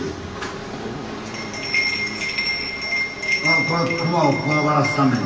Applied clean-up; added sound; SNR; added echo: none; Dog; 19 dB; reverberation time 2.3 s.